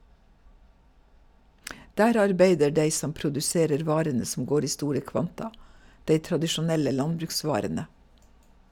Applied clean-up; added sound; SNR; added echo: none; none; none; none.